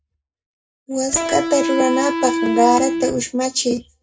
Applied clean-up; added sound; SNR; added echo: none; Electric guitar; 1 dB; reverberation time 0.2 s.